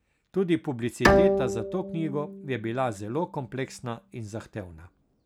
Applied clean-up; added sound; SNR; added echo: none; Bowed string instrument; -2 dB; none.